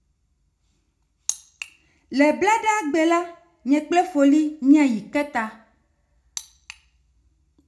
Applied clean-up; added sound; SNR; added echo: none; none; none; reverberation time 0.3 s.